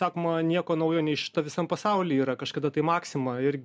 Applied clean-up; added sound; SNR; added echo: none; none; none; none.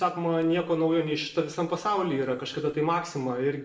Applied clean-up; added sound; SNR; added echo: neural separator model SepFormer DNS4.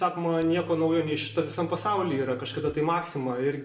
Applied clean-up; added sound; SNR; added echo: none; Domestic sounds, home sounds; 19 dB; reverberation time 0.6 s.